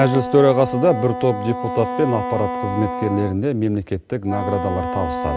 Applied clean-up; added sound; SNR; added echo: none; Wind instrument, woodwind instrument; 7 dB; none.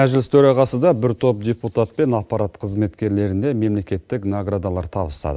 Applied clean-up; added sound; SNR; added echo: none; none; none; none.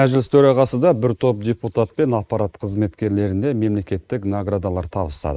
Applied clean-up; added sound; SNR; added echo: neural mask model Resemble Enhance denoiser.